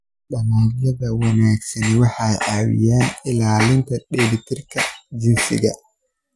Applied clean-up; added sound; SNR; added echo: none; none; none; none.